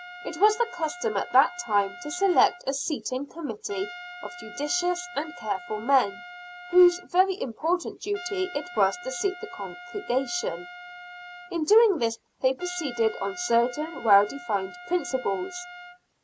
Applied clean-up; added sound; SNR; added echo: none; Trumpet; 16 dB; none.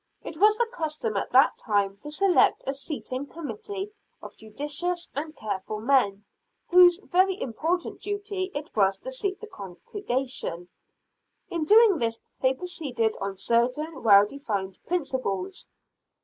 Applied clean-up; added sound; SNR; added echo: neural mask model Resemble Enhance denoiser.